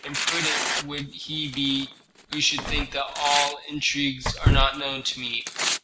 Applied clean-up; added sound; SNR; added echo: none; Tearing + Door / Car; 0 dB; none.